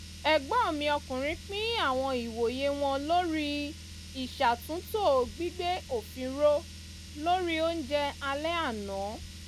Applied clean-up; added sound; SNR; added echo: none; Car; 14 dB; none.